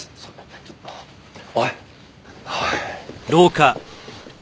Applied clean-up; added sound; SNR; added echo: none; none; none; none.